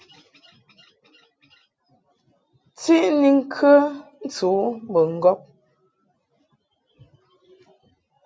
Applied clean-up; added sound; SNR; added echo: none; none; none; none.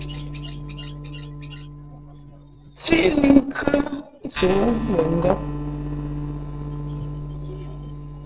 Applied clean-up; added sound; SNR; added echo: neural separator model SepFormer DNS4.